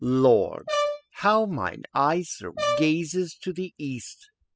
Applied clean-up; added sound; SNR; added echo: classical method spectral subtraction.